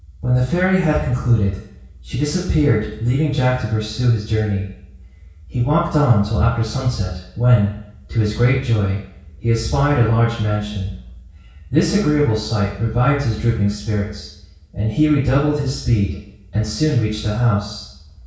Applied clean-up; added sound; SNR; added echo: none; none; none; reverberation time 0.6 s.